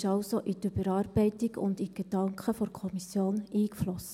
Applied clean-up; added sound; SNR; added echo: none; none; none; none.